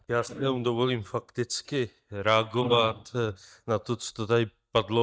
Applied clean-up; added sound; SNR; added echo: neural mask model DeepFilterNet 3.